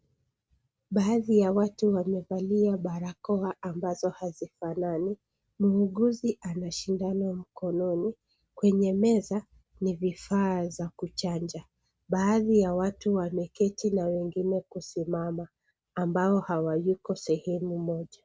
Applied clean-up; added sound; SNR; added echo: none; none; none; none.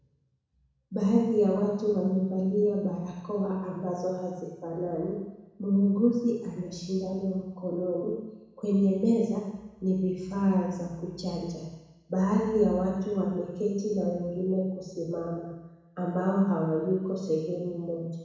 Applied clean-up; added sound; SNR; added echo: none; none; none; reverberation time 1.1 s.